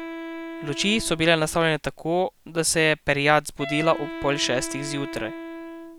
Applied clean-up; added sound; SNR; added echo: none; Wind instrument, woodwind instrument; 12 dB; none.